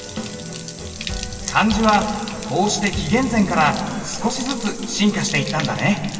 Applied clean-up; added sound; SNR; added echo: none; Bathtub (filling or washing); 13 dB; reverberation time 2.7 s.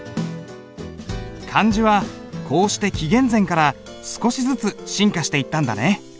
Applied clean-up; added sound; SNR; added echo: none; none; none; none.